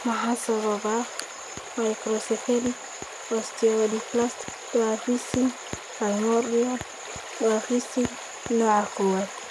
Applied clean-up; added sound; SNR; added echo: none; Stream; 13 dB; none.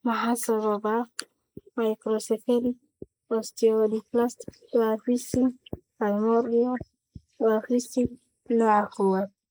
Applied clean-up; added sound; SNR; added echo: neural mask model Resemble Enhance denoiser.